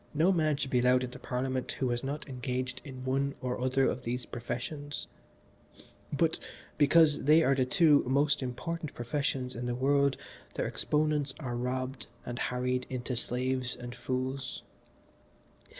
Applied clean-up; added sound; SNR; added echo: none; none; none; none.